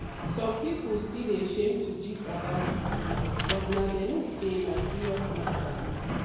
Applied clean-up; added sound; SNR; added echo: none; Sliding door; 2 dB; reverberation time 1.2 s.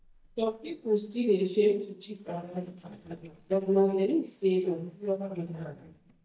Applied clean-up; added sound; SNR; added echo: neural mask model DeepFilterNet 3.